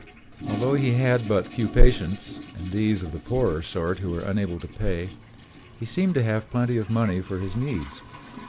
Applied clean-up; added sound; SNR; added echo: none; Toilet flush; 15 dB; none.